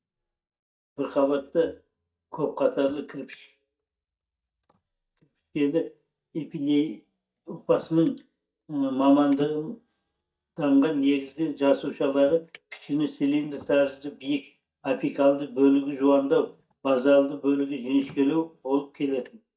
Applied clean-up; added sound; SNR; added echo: neural mask model DeepFilterNet 3.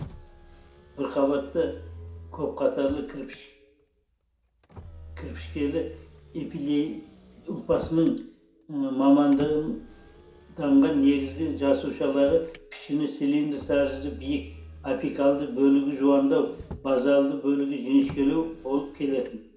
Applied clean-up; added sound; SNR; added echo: none; Motor vehicle (road); 19 dB; reverberation time 0.5 s.